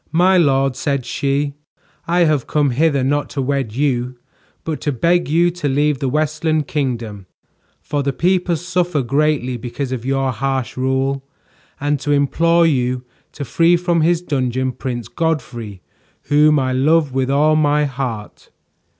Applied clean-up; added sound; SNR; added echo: none; none; none; none.